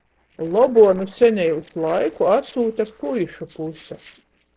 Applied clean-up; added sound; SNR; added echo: neural separator model SepFormer DNS4.